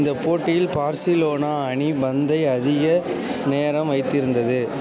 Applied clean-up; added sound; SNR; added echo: none; none; none; none.